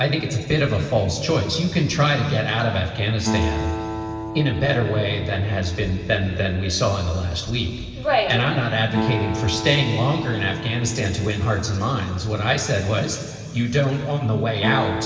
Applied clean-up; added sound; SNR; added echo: none; Acoustic guitar; 11 dB; reverberation time 2.7 s.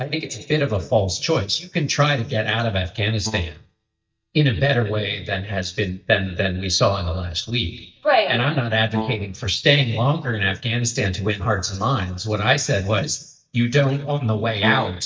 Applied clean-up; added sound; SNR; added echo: neural mask model DeepFilterNet 3.